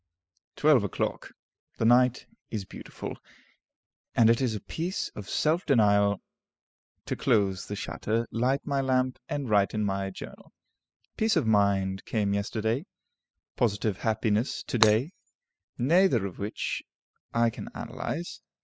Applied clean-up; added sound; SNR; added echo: classical method spectral subtraction.